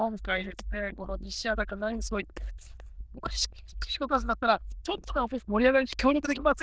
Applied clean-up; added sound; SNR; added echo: neural diffusion model UNIVERSE++.